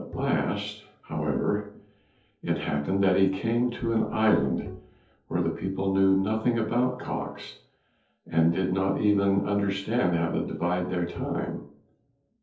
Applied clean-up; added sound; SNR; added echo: neural separator model SepFormer DNS4.